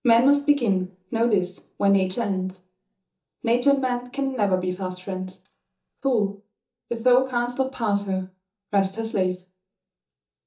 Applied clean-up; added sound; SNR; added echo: neural mask model DeepFilterNet 3.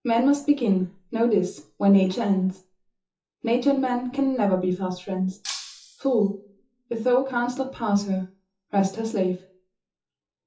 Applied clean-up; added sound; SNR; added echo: classical method WPE with log-MMSE.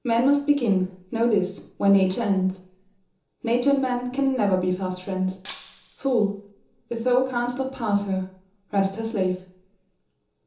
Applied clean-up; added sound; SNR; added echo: none; Shatter; 14 dB; reverberation time 1.2 s.